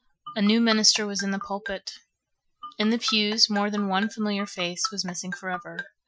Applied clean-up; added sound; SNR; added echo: classical method Wiener filter.